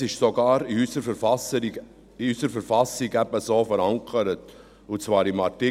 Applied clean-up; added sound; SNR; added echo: none; none; none; none.